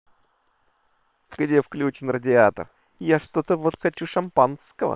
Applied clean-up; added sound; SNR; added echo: neural separator model SepFormer WHAM!.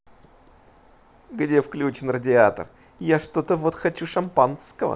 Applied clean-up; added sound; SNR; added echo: none; none; none; none.